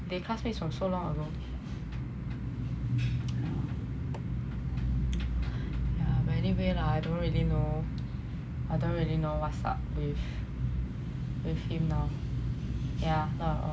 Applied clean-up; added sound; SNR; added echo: none; none; none; none.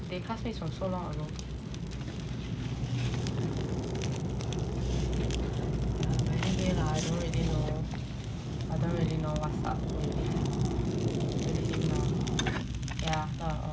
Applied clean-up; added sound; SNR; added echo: none; Fire; 1 dB; none.